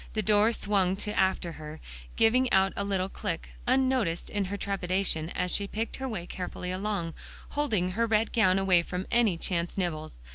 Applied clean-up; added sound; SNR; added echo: none; none; none; none.